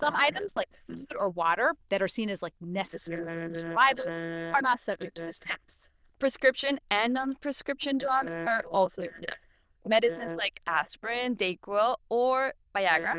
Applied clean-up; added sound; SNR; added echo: neural diffusion model UNIVERSE++.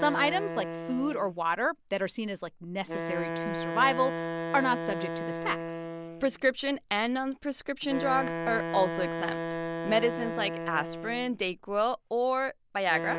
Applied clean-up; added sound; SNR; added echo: none; Wind instrument, woodwind instrument; 6 dB; none.